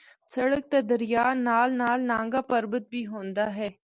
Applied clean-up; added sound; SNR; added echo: none; none; none; none.